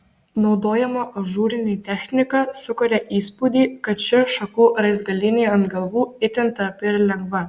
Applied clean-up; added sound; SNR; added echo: none; none; none; none.